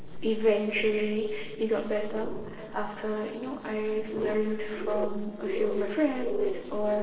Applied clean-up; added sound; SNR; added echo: neural separator model SepFormer DNS4.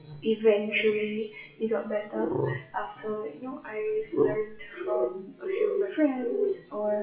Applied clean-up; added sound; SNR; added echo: classical method WPE with log-MMSE.